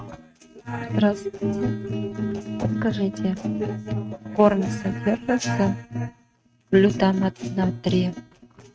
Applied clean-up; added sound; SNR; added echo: neural mask model RNNoise.